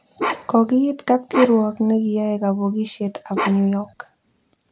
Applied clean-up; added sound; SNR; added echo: none; Bark; 7 dB; none.